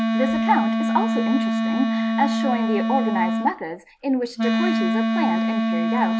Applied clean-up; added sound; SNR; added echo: none; Wind instrument, woodwind instrument; -4 dB; none.